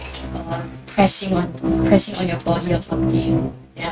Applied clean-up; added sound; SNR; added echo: neural mask model RNNoise.